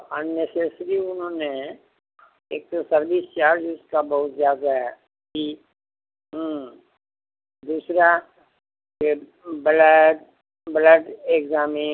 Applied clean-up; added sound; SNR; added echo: none; none; none; none.